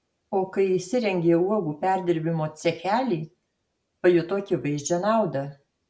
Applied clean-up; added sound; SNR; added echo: none; none; none; none.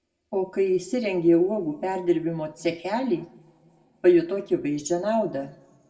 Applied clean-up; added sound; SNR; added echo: none; none; none; reverberation time 1.6 s.